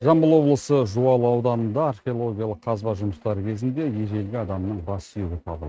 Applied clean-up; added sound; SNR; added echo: neural mask model RNNoise.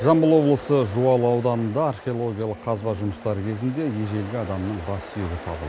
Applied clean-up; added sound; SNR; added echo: none; Ocean; 16 dB; none.